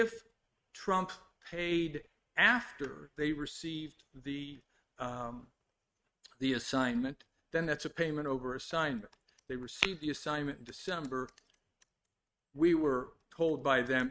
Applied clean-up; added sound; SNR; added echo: neural mask model RNNoise.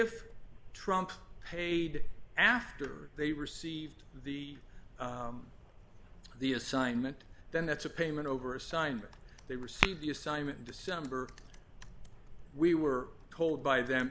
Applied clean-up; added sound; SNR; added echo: none; Tap / Glass; 2 dB; none.